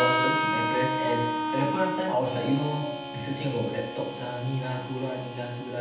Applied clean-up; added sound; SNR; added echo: none; Harmonica; 1 dB; reverberation time 0.8 s.